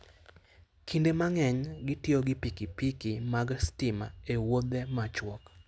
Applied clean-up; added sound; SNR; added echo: none; none; none; none.